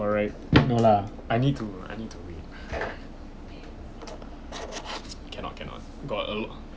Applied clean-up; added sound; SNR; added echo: none; Bus; 15 dB; none.